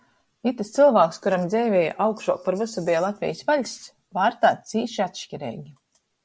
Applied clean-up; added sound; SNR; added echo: none; none; none; none.